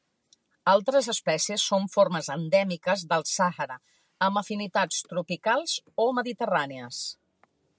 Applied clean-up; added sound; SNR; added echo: none; none; none; none.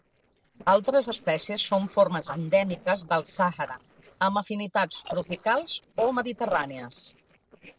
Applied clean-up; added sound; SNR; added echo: neural separator model SepFormer DNS4.